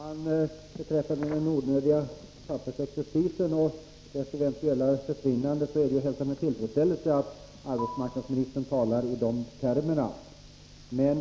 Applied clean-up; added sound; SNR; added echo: none; Marimba, xylophone; 15 dB; none.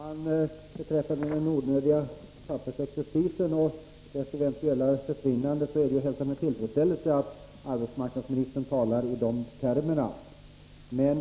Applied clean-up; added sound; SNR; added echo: none; none; none; none.